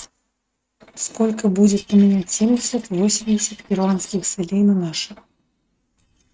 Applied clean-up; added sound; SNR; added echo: neural mask model RNNoise.